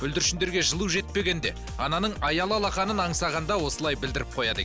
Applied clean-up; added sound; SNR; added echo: none; none; none; none.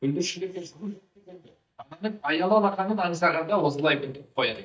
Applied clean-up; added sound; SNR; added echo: neural mask model DeepFilterNet 3.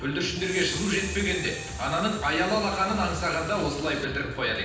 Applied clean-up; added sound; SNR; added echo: none; Train; 14 dB; reverberation time 0.9 s.